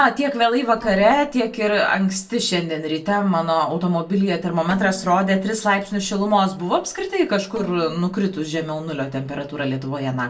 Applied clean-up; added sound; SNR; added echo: neural separator model SepFormer DNS4.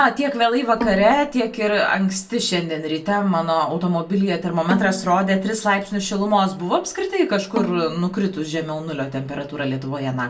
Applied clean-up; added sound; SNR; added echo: none; Bowed string instrument; 12 dB; reverberation time 0.2 s.